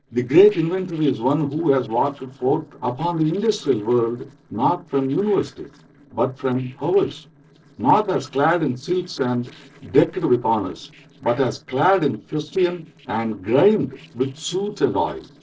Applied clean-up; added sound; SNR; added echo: neural separator model SepFormer DNS4.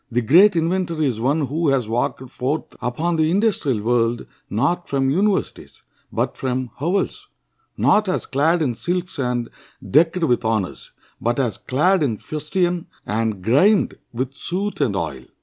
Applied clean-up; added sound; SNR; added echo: none; none; none; none.